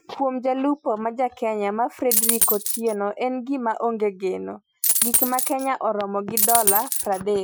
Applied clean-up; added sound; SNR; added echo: classical method Wiener filter.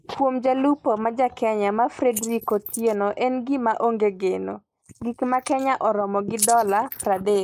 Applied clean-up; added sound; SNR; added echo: neural mask model Resemble Enhance denoiser.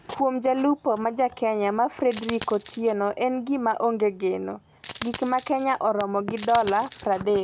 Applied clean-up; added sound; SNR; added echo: none; Coin (dropping); -3 dB; none.